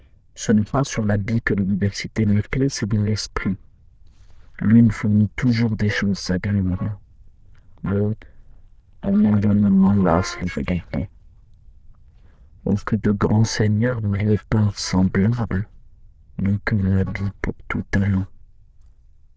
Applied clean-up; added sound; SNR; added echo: neural diffusion model UNIVERSE++.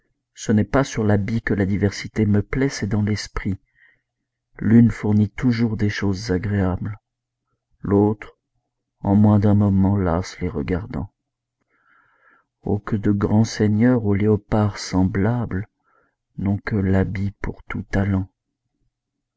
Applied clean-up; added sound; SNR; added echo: none; none; none; none.